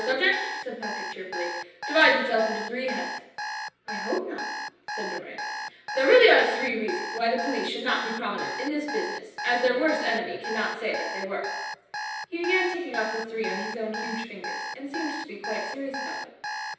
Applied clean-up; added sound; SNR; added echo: none; Alarm; 7 dB; reverberation time 0.9 s.